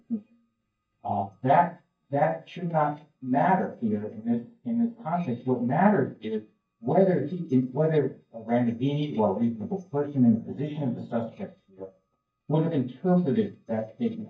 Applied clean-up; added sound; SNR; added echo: neural mask model DeepFilterNet 3.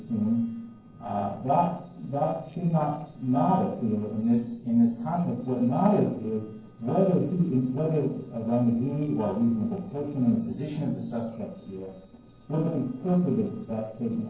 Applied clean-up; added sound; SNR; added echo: neural separator model SepFormer DNS4.